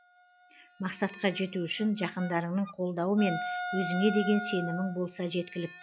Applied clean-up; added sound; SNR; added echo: classical method log-MMSE.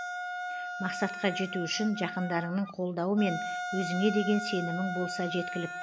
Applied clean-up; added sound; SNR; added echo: none; Wind instrument, woodwind instrument; 6 dB; none.